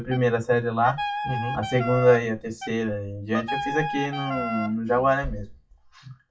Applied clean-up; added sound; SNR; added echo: classical method WPE with log-MMSE.